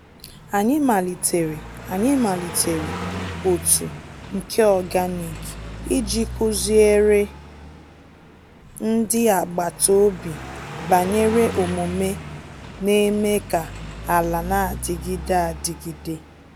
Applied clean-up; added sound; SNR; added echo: none; Car passing by; 12 dB; none.